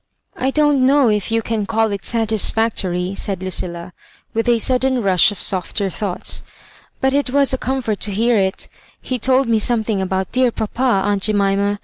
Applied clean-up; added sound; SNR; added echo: none; none; none; none.